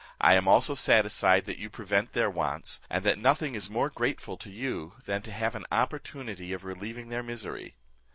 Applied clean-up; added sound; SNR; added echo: none; none; none; none.